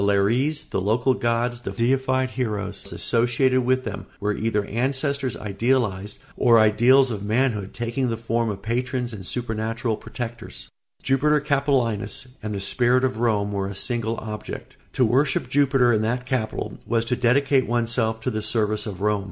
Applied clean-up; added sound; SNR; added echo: none; none; none; none.